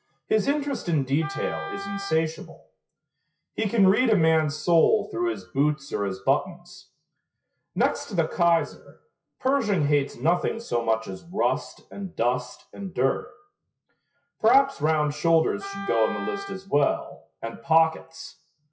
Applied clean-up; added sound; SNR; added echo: classical method WPE with log-MMSE.